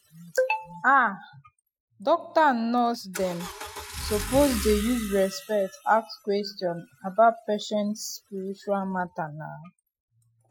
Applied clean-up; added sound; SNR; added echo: classical method Wiener filter.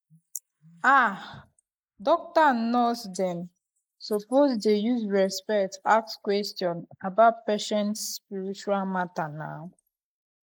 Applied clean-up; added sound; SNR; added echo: neural mask model Resemble Enhance denoiser.